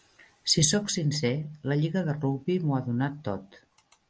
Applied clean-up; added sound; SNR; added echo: none; none; none; none.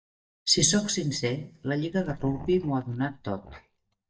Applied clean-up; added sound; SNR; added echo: neural mask model DeepFilterNet 3.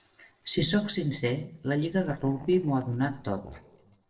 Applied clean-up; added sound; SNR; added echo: neural separator model SepFormer DNS4.